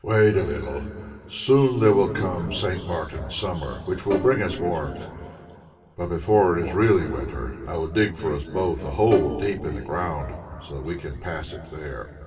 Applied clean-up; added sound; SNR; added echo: none; Bowed string instrument; 12 dB; reverberation time 2.8 s.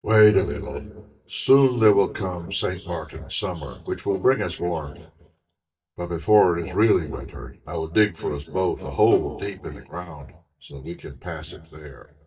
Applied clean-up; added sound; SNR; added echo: neural mask model DeepFilterNet 3.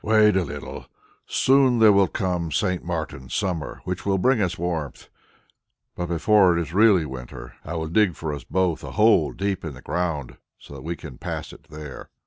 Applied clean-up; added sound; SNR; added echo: none; none; none; none.